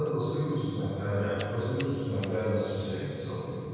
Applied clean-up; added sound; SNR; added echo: none; Scissors; 8 dB; reverberation time 2.1 s.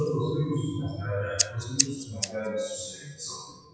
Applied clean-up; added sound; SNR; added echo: classical method WPE with log-MMSE.